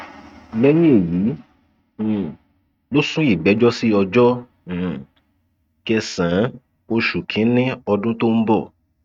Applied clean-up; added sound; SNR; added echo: neural mask model RNNoise.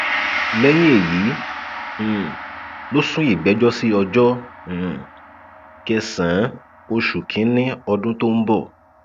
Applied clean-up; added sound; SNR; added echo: none; Gong; 10 dB; none.